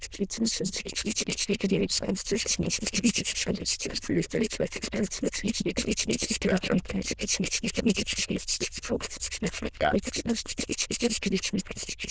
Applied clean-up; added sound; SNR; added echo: neural diffusion model UNIVERSE++.